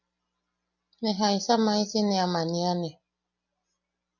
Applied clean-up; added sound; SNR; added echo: none; none; none; none.